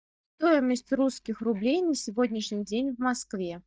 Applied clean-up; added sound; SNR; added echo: neural mask model DeepFilterNet 3.